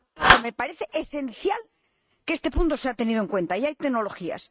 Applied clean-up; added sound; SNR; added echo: neural mask model RNNoise.